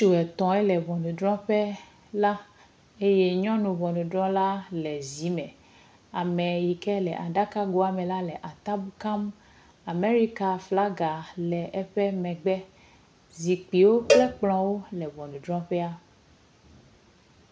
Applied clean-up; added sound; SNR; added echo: none; Cowbell; 2 dB; none.